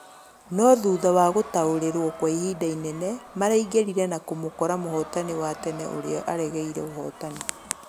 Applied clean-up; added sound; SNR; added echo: none; Crowd; 18 dB; none.